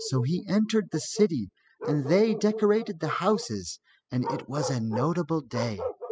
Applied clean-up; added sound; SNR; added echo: classical method spectral subtraction.